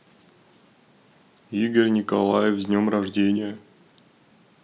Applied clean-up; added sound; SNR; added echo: none; none; none; none.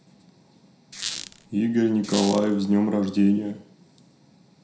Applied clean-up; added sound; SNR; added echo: none; Squeak; 11 dB; reverberation time 0.5 s.